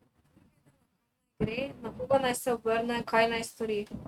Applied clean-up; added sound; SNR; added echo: neural mask model RNNoise.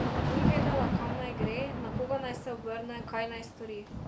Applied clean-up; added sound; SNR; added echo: none; Thunder / Rain; -4 dB; none.